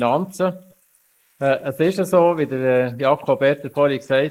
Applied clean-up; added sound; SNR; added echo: neural mask model Resemble Enhance denoiser.